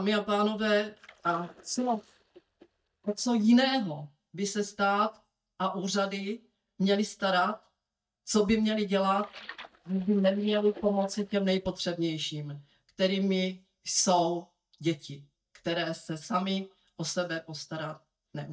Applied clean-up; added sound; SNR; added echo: neural mask model DeepFilterNet 3.